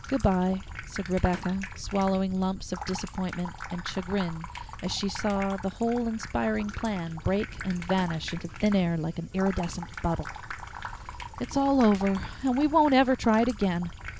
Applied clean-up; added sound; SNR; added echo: none; Dog + Sink (filling or washing) / Water tap, faucet; 12 dB; none.